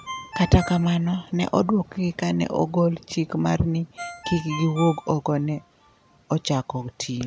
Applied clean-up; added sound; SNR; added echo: none; Ringtone; 17 dB; none.